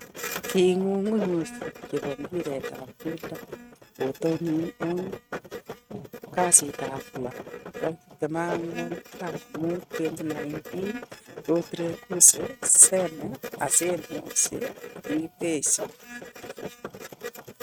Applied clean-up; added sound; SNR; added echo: neural mask model RNNoise.